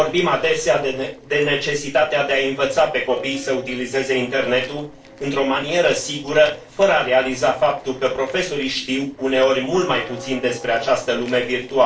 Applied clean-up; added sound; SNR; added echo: neural separator model SepFormer DNS4.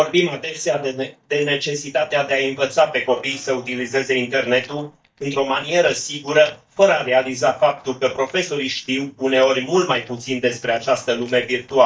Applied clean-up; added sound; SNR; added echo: neural mask model DeepFilterNet 3.